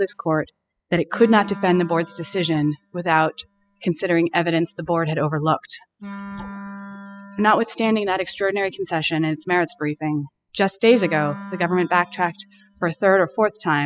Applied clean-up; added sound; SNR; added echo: classical method spectral subtraction.